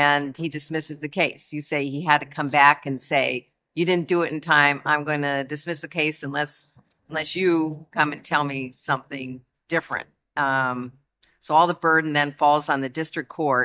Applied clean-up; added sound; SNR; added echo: neural mask model DeepFilterNet 3.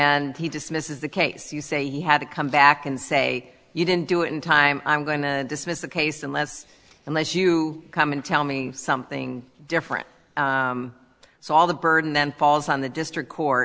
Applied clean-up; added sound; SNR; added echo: none; none; none; none.